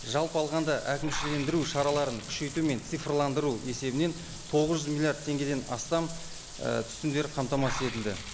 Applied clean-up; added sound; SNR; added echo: none; Bathtub (filling or washing) / Water; 10 dB; none.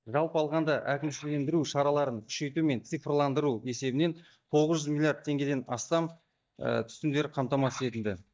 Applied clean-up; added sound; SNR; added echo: neural mask model DeepFilterNet 3.